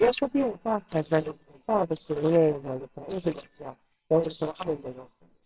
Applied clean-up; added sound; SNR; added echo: neural separator model SepFormer WHAMR!.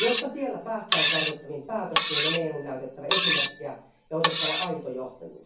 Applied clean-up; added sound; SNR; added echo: none; Cutlery, silverware; -3 dB; reverberation time 0.6 s.